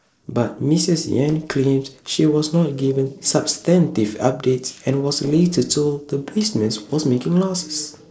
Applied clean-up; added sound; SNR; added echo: neural separator model SepFormer DNS4.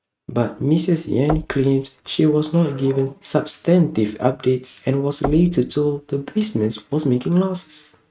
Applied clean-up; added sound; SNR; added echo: neural mask model RNNoise.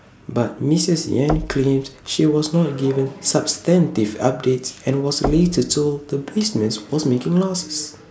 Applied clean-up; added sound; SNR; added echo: none; Knock; 13 dB; none.